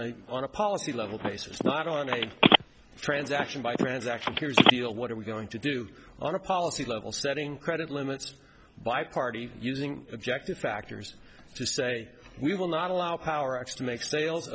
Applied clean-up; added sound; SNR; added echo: none; Telephone; -4 dB; none.